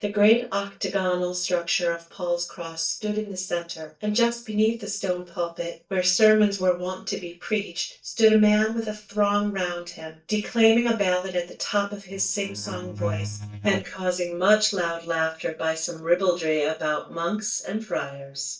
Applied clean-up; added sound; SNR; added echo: neural mask model DeepFilterNet 3.